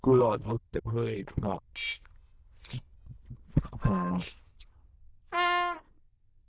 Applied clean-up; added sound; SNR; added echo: neural diffusion model UNIVERSE++.